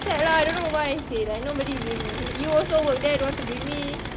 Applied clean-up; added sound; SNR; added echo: none; Engine / Mechanisms; 9 dB; none.